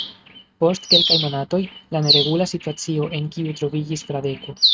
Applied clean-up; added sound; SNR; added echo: neural mask model RNNoise.